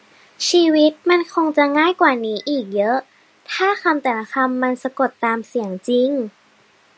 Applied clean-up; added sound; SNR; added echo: none; none; none; none.